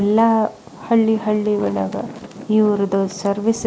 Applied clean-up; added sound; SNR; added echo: none; Wind; 19 dB; none.